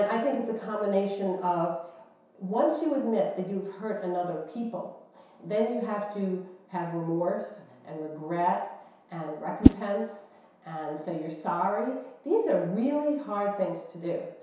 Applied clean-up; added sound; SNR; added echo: none; Whoosh, swoosh, swish; -3 dB; reverberation time 0.7 s.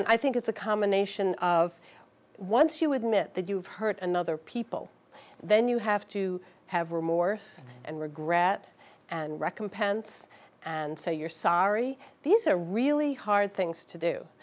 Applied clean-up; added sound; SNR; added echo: none; none; none; none.